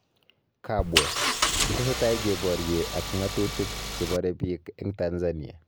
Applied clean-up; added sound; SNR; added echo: none; Engine; -1 dB; none.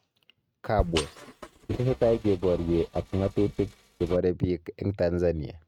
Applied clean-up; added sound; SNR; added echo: neural mask model RNNoise.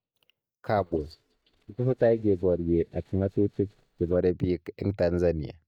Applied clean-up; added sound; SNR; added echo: neural mask model DeepFilterNet 3.